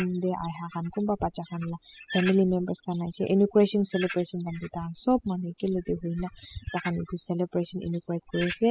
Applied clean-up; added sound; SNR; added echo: classical method spectral subtraction.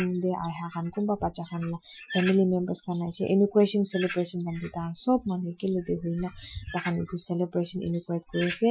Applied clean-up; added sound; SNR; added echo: classical method Wiener filter.